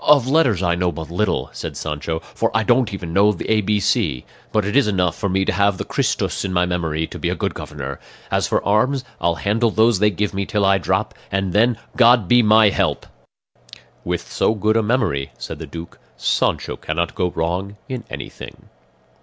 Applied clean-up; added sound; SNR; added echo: none; none; none; none.